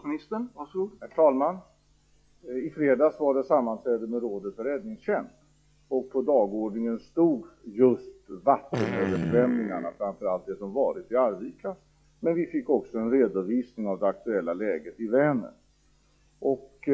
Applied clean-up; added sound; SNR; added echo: classical method log-MMSE.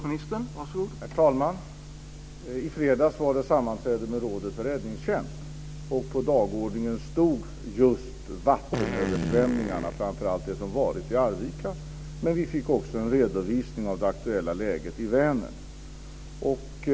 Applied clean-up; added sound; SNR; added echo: none; Fart; 3 dB; none.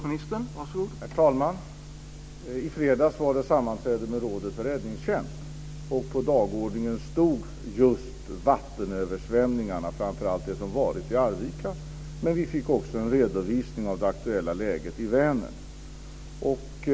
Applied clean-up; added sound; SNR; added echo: none; none; none; none.